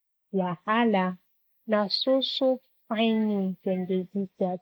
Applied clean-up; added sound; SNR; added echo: neural mask model Resemble Enhance denoiser.